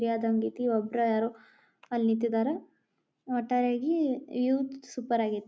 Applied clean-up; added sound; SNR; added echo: none; none; none; none.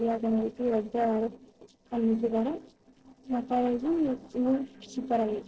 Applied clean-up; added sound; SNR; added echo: neural separator model SepFormer DNS4.